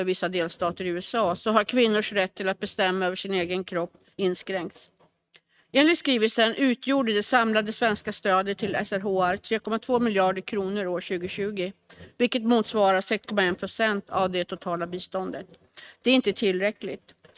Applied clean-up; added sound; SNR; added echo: neural mask model RNNoise.